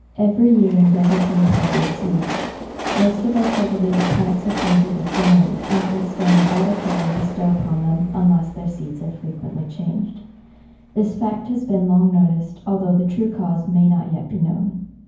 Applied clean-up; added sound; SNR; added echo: none; Train; 11 dB; reverberation time 0.9 s.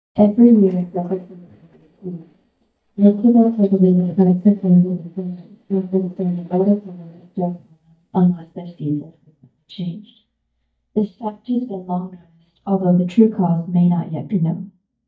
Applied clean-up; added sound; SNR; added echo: neural mask model DeepFilterNet 3.